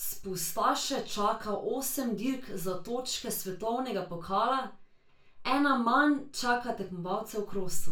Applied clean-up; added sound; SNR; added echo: none; none; none; reverberation time 0.3 s.